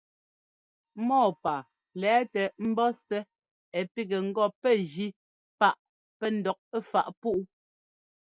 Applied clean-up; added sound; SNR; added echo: neural mask model DeepFilterNet 3.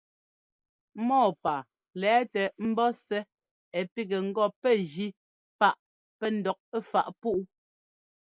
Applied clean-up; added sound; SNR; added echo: neural mask model Resemble Enhance denoiser.